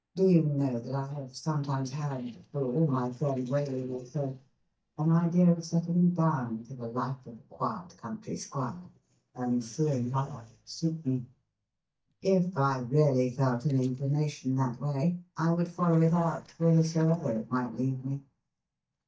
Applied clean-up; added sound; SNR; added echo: neural mask model DeepFilterNet 3.